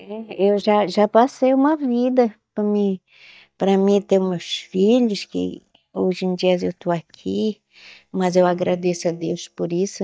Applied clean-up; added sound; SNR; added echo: neural mask model DeepFilterNet 3.